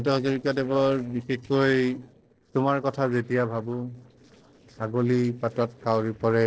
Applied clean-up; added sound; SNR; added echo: neural separator model SepFormer DNS4.